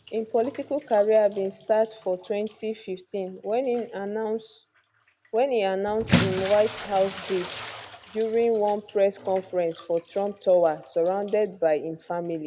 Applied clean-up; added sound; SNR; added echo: none; Bathtub (filling or washing) / Splash, splatter; 11 dB; none.